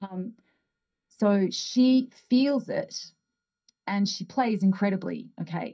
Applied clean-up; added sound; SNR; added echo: neural mask model DeepFilterNet 3.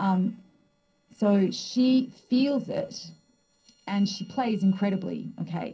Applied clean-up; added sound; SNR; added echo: neural separator model SepFormer DNS4.